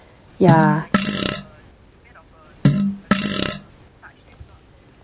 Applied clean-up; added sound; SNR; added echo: none; Fart; -4 dB; none.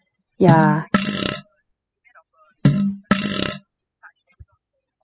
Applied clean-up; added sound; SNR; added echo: classical method spectral subtraction.